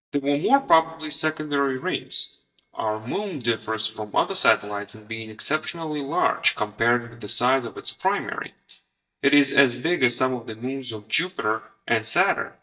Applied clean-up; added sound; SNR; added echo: neural mask model DeepFilterNet 3.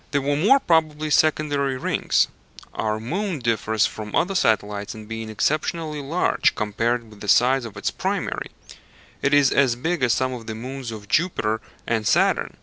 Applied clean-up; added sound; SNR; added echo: none; none; none; none.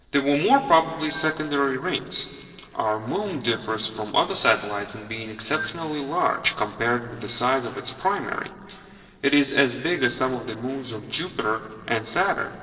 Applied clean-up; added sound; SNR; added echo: neural separator model SepFormer DNS4.